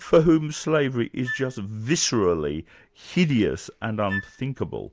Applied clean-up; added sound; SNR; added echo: none; Wind instrument, woodwind instrument; 13 dB; none.